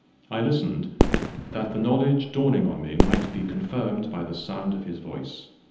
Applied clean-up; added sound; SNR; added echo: none; Fireworks; 0 dB; reverberation time 0.9 s.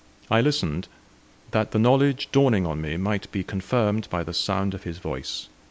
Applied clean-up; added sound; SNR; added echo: none; none; none; none.